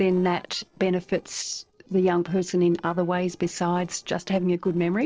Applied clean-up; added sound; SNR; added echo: neural separator model SepFormer DNS4.